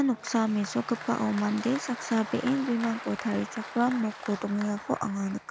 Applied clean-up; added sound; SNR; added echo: none; Applause; 13 dB; none.